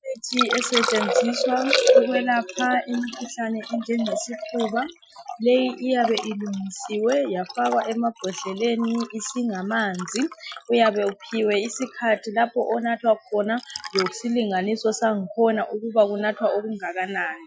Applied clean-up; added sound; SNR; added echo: classical method Wiener filter.